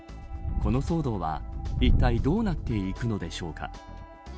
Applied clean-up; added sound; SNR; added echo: none; Wind; -2 dB; none.